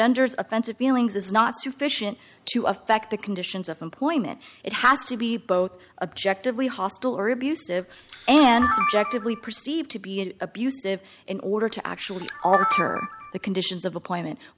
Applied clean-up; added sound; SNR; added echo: none; Camera; 4 dB; none.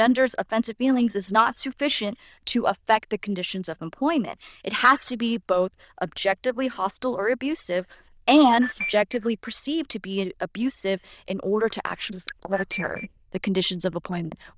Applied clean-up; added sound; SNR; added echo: neural diffusion model UNIVERSE++.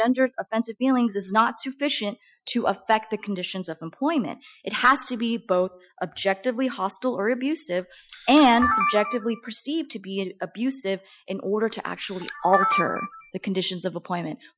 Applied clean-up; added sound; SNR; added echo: classical method Wiener filter.